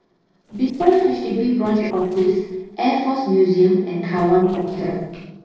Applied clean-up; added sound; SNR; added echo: neural separator model SepFormer DNS4.